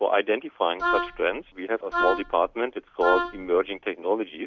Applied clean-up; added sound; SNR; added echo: none; Wind instrument, woodwind instrument; 3 dB; none.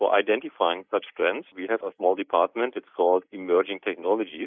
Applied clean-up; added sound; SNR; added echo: neural mask model Resemble Enhance denoiser.